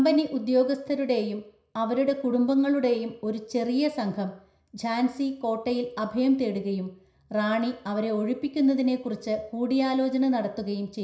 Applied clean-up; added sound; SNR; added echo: none; none; none; reverberation time 0.5 s.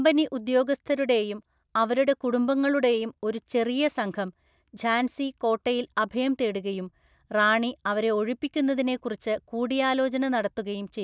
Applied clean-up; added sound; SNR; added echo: none; none; none; none.